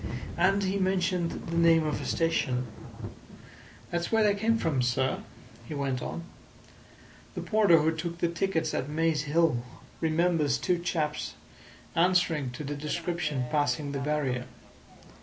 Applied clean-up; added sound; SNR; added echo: none; Thunder / Rain; 14 dB; none.